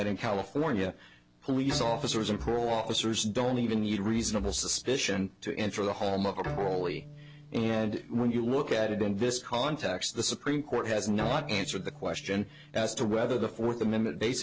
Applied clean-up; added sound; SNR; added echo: none; Bowed string instrument; 16 dB; none.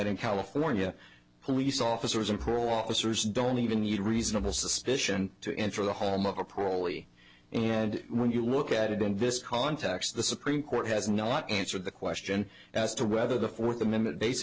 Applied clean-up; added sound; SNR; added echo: none; none; none; none.